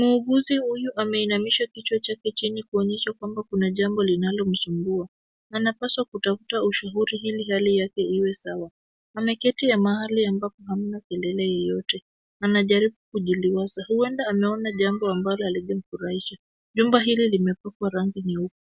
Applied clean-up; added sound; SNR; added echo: none; none; none; none.